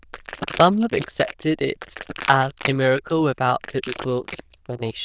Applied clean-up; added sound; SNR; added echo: neural diffusion model UNIVERSE++.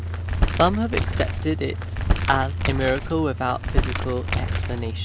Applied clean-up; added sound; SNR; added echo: none; Crumpling, crinkling + Idling / Engine starting / Accelerating, revving, vroom / Car; -1 dB; none.